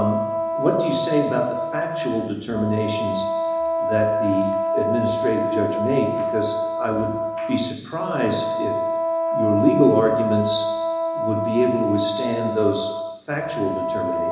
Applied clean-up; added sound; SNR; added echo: none; Wind instrument, woodwind instrument; 0 dB; reverberation time 1.0 s.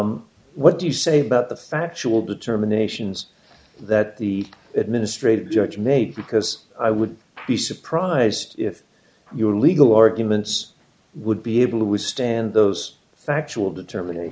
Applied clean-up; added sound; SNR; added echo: none; none; none; none.